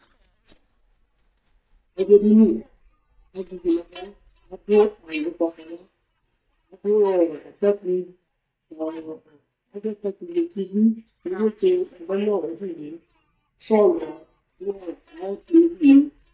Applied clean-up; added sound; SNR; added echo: neural mask model DeepFilterNet 3.